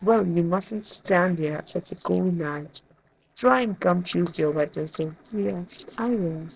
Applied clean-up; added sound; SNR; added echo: neural separator model SepFormer DNS4.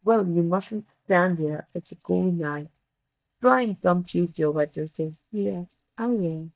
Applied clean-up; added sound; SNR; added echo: neural mask model DeepFilterNet 3.